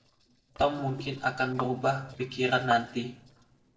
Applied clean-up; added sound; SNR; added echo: neural separator model SepFormer DNS4.